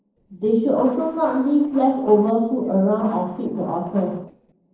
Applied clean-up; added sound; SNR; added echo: neural separator model SepFormer DNS4.